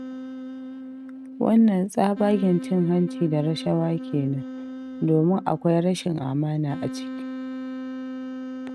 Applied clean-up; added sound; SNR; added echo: neural mask model RNNoise.